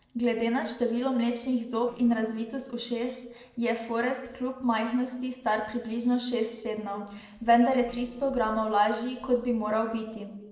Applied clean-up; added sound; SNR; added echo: neural separator model SepFormer DNS4.